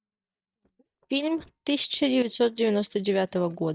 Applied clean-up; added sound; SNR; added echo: neural mask model DeepFilterNet 3.